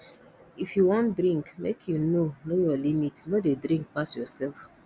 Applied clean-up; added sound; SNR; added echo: none; none; none; none.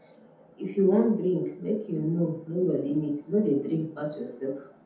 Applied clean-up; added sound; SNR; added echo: none; none; none; reverberation time 0.6 s.